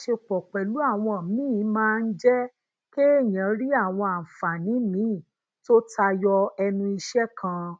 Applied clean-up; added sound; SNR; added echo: none; none; none; none.